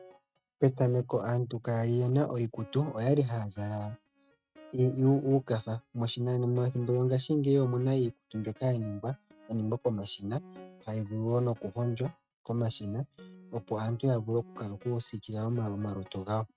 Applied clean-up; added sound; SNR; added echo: neural mask model RNNoise.